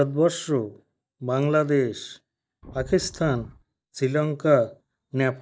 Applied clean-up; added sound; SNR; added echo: neural mask model DeepFilterNet 3.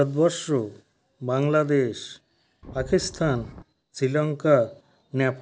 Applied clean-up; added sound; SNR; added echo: none; Wind; 15 dB; none.